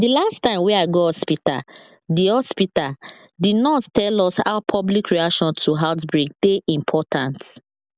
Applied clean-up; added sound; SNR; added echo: none; none; none; none.